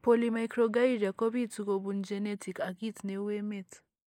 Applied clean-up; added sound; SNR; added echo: neural mask model Resemble Enhance denoiser.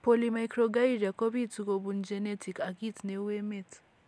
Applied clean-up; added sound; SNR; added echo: none; none; none; none.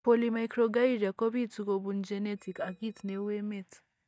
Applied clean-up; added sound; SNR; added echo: neural mask model DeepFilterNet 3.